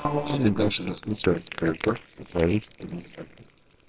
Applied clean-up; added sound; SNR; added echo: neural separator model SepFormer WHAMR!.